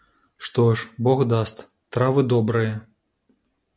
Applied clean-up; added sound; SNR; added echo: none; none; none; none.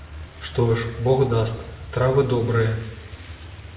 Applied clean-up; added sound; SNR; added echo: none; Truck; 15 dB; reverberation time 0.8 s.